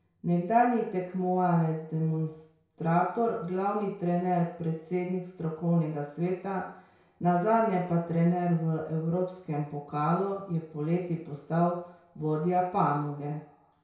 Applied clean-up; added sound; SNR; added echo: none; none; none; reverberation time 0.6 s.